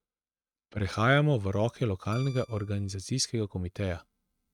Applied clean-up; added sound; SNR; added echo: neural mask model RNNoise.